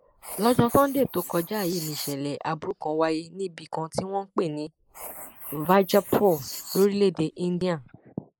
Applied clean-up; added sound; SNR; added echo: neural mask model Resemble Enhance denoiser.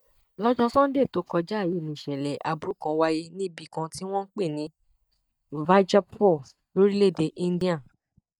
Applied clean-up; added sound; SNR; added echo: neural mask model DeepFilterNet 3.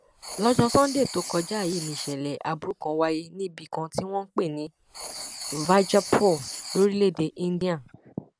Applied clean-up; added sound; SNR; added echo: none; Writing; 12 dB; none.